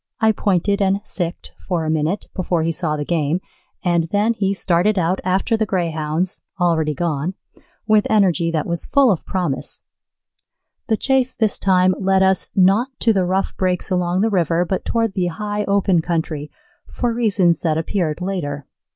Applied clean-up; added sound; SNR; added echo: none; none; none; none.